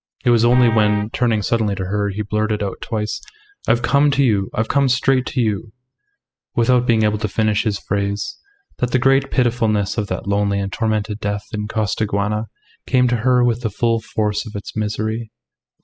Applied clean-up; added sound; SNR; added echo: classical method spectral subtraction.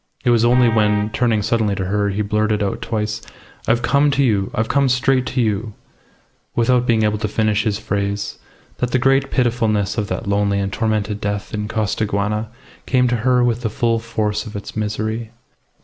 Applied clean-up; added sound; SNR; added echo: none; Vehicle horn, car horn, honking; 14 dB; none.